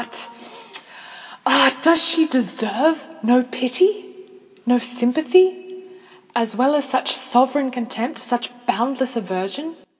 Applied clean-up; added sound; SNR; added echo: none; none; none; none.